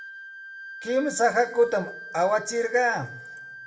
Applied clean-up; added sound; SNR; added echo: none; Wind instrument, woodwind instrument; 14 dB; reverberation time 0.8 s.